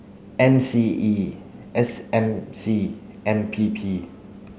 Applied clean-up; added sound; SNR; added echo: none; none; none; none.